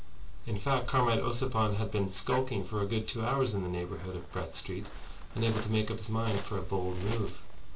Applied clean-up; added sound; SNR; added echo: none; Waves, surf; 13 dB; reverberation time 0.2 s.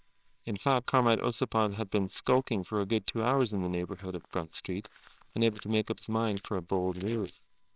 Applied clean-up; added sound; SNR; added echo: neural separator model SepFormer WHAMR!.